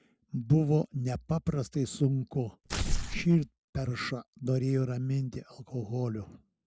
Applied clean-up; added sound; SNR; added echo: none; Tearing; 0 dB; none.